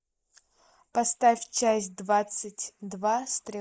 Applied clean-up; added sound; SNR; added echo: neural mask model Resemble Enhance denoiser.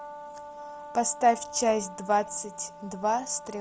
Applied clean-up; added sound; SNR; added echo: none; Brass instrument; 14 dB; none.